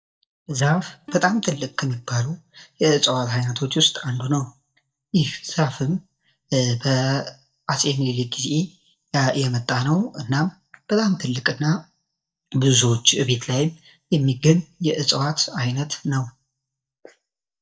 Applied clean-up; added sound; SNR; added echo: neural mask model DeepFilterNet 3.